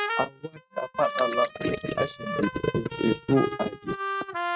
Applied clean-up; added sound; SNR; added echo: neural mask model RNNoise.